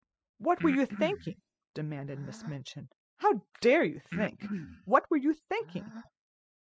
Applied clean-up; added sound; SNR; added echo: classical method spectral subtraction.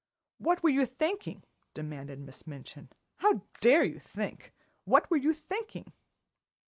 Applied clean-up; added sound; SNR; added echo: none; none; none; none.